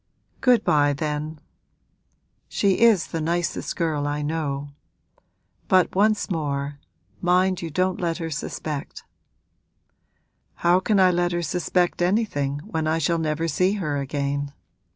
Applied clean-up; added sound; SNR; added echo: none; none; none; none.